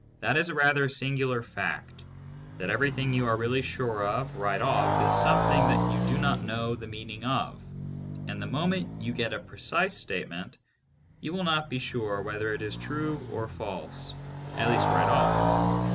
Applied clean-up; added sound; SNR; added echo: none; Motorcycle; 0 dB; none.